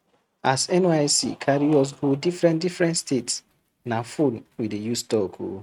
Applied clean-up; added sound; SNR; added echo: neural mask model RNNoise.